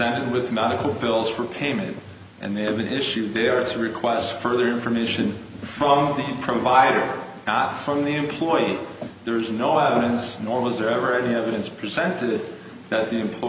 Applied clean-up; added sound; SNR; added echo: none; none; none; none.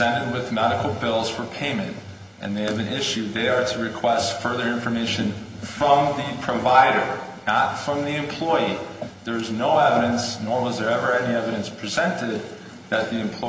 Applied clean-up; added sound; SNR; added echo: none; none; none; reverberation time 1.5 s.